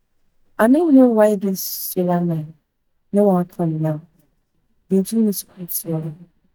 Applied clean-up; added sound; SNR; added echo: neural mask model DeepFilterNet 3.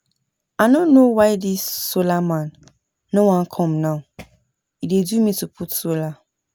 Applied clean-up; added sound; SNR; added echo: none; none; none; none.